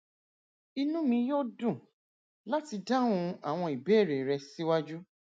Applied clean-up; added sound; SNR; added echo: none; none; none; none.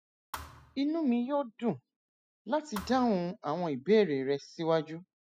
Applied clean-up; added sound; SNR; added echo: classical method spectral subtraction.